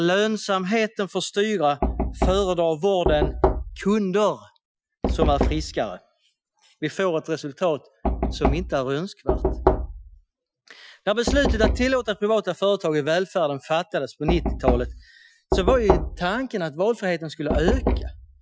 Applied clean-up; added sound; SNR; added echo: classical method Wiener filter.